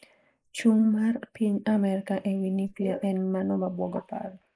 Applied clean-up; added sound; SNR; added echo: neural mask model Resemble Enhance denoiser.